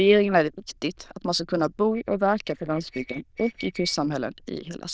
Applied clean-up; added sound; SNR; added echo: neural diffusion model UNIVERSE++.